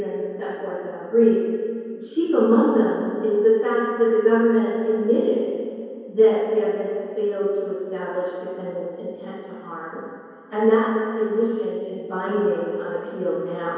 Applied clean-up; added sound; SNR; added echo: none; none; none; reverberation time 2.2 s.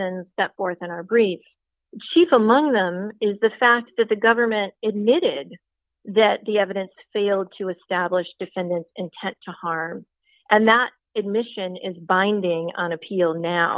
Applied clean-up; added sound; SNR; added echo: none; none; none; none.